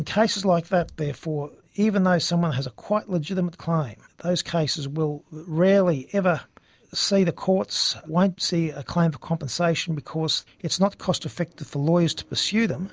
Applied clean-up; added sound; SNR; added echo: none; none; none; none.